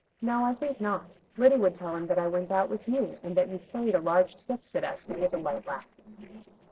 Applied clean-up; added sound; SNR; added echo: neural separator model SepFormer DNS4.